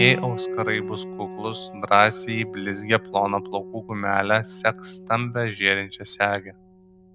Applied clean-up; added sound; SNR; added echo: none; Piano; 10 dB; none.